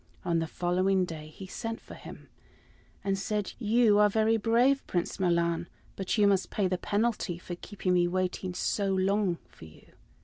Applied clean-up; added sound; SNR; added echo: none; none; none; none.